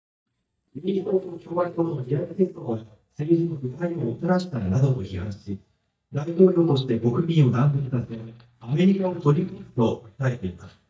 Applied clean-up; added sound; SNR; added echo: neural mask model DeepFilterNet 3.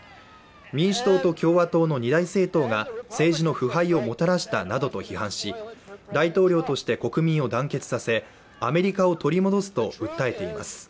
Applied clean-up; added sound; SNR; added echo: none; none; none; none.